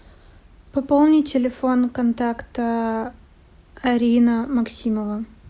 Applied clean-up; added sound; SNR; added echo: none; none; none; none.